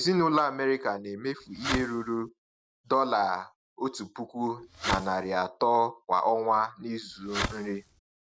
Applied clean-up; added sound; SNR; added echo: none; Fireworks; 6 dB; none.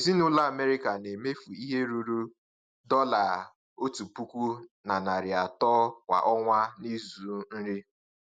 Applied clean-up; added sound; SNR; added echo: none; none; none; none.